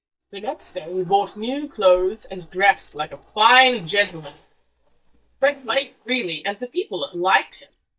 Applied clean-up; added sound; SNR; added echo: neural mask model DeepFilterNet 3.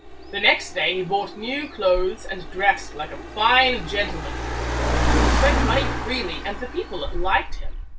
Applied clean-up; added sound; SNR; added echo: none; Car; 1 dB; reverberation time 0.1 s.